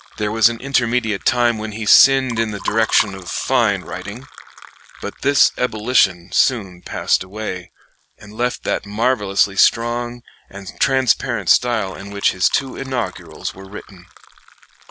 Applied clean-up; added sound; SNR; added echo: none; Liquid; 18 dB; none.